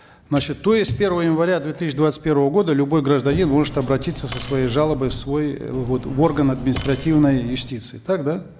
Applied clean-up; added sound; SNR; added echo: none; Cutlery, silverware; 13 dB; none.